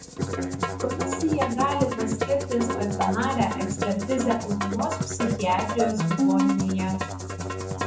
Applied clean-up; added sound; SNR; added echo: none; Musical instrument; 0 dB; reverberation time 0.6 s.